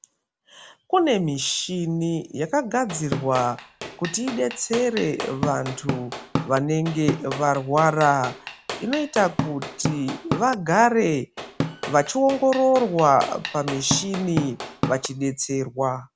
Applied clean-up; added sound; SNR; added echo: none; Drum / Drum kit; 7 dB; none.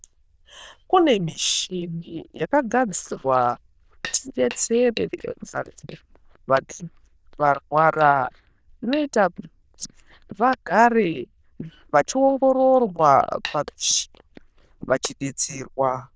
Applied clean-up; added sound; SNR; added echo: neural diffusion model UNIVERSE++.